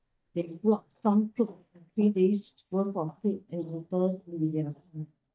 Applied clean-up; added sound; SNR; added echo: neural mask model DeepFilterNet 3.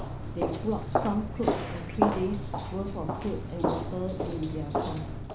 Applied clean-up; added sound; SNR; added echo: none; Walk, footsteps; -2 dB; reverberation time 0.4 s.